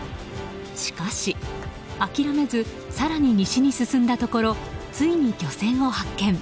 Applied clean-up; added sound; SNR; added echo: none; none; none; none.